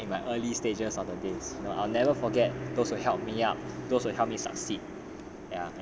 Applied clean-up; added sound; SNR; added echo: none; none; none; none.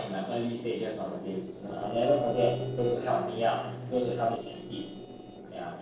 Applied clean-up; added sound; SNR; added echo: neural separator model SepFormer DNS4.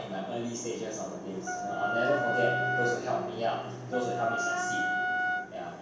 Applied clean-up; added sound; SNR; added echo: none; Wind instrument, woodwind instrument; -1 dB; reverberation time 0.7 s.